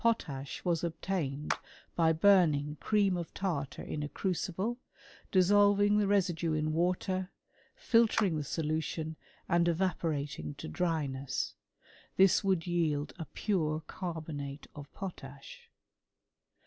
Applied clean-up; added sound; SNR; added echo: none; Clapping; 12 dB; none.